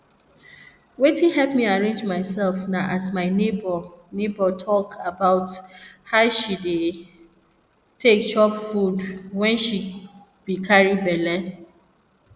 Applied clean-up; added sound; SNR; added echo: none; none; none; none.